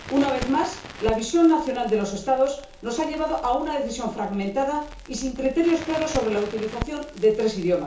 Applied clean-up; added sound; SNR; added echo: none; Crackle; 14 dB; reverberation time 0.7 s.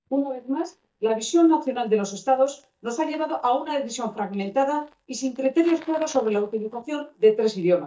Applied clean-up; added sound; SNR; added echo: neural mask model DeepFilterNet 3.